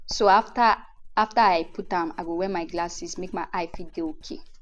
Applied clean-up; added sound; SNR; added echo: none; Writing; 15 dB; none.